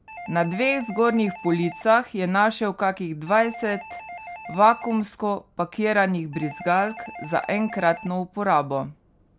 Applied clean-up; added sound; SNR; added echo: none; Doorbell; 16 dB; none.